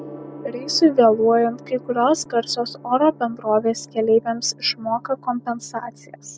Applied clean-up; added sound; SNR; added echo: none; Gong; 20 dB; none.